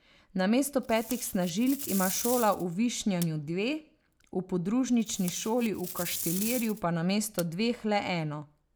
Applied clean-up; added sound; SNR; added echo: none; Packing tape, duct tape; 11 dB; none.